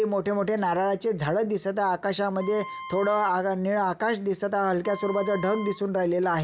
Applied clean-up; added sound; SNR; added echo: none; Wind instrument, woodwind instrument; 15 dB; none.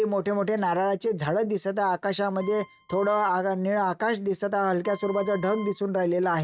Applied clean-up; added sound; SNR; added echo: neural mask model RNNoise.